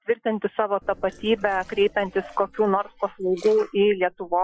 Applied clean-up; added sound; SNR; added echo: classical method Wiener filter.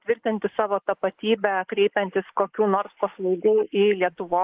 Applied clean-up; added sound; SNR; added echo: neural mask model Resemble Enhance denoiser.